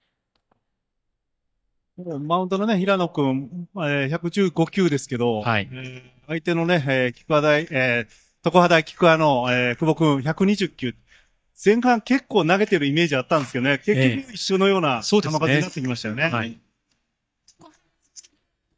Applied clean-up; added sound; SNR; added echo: neural mask model DeepFilterNet 3.